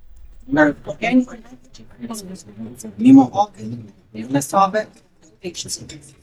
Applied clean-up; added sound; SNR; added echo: neural mask model DeepFilterNet 3.